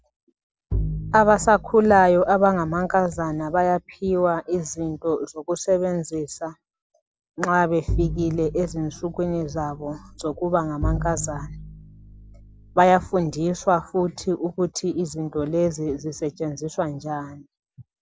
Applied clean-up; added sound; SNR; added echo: none; Bowed string instrument; 9 dB; none.